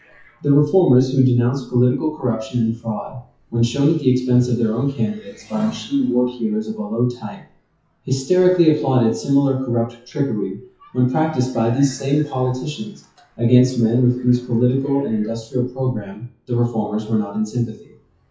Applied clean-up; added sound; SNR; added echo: classical method WPE with log-MMSE.